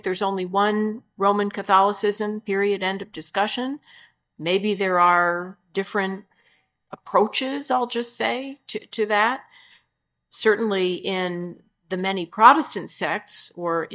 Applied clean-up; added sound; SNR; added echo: neural mask model DeepFilterNet 3.